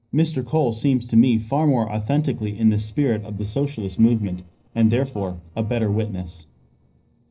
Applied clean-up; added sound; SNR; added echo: neural separator model SepFormer DNS4.